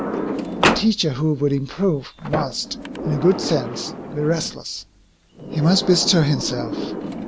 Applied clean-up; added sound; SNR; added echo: none; Sliding door; 5 dB; none.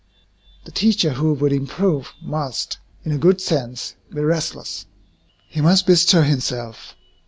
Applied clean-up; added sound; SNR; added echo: none; none; none; none.